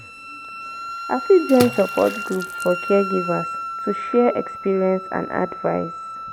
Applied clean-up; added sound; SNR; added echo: none; Water / Splash, splatter + Wind instrument, woodwind instrument; 9 dB; none.